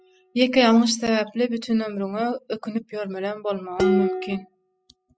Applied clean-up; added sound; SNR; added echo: classical method spectral subtraction.